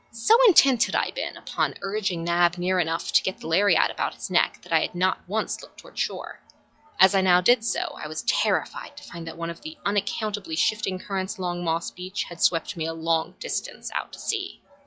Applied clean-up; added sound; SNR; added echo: classical method log-MMSE.